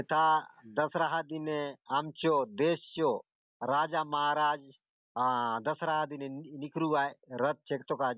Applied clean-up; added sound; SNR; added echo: none; none; none; none.